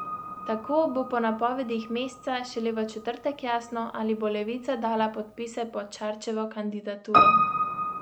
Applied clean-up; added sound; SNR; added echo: none; Piano; 1 dB; none.